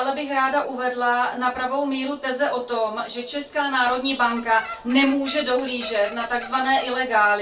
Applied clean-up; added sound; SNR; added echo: none; Squeak; 13 dB; reverberation time 0.2 s.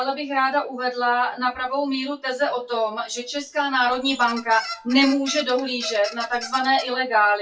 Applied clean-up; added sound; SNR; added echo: classical method WPE with log-MMSE.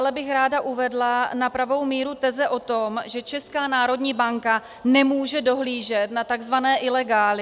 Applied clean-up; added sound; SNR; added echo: none; none; none; none.